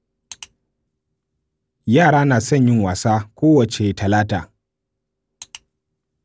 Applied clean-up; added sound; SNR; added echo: none; none; none; none.